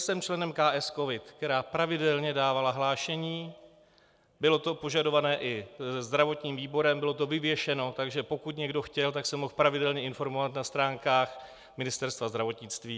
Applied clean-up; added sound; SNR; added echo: none; none; none; none.